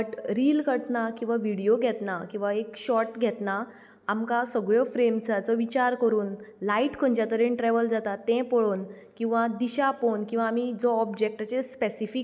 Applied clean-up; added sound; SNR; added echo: none; none; none; none.